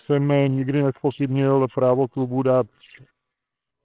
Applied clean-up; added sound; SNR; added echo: neural separator model SepFormer WHAMR!.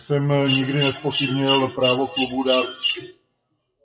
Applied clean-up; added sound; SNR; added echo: classical method WPE with log-MMSE.